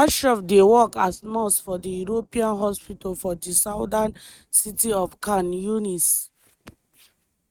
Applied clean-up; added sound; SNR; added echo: neural mask model RNNoise.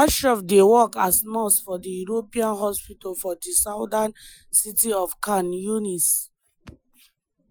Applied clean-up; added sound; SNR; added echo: classical method Wiener filter.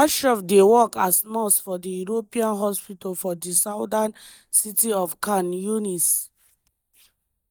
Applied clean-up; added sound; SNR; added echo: neural mask model DeepFilterNet 3.